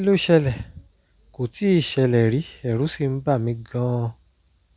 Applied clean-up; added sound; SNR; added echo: none; none; none; none.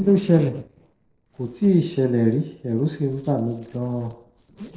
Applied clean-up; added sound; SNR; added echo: neural separator model SepFormer DNS4.